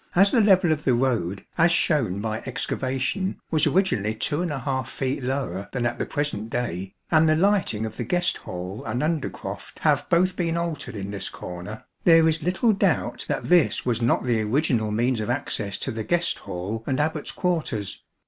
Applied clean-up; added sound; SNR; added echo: none; none; none; none.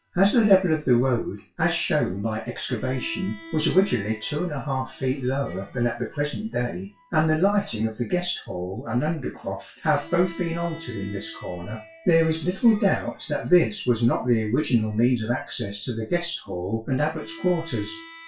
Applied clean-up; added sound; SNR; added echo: classical method WPE with log-MMSE.